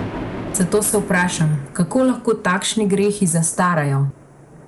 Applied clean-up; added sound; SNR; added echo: none; Thunder; 14 dB; none.